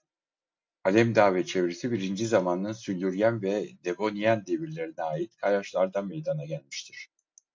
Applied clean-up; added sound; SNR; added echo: none; none; none; none.